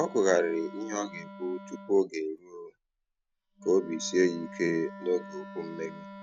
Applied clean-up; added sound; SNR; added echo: none; Wind instrument, woodwind instrument; 15 dB; none.